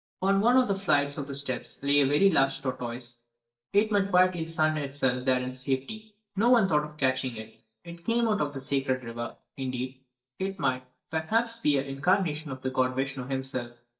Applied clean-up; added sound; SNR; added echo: neural mask model DeepFilterNet 3.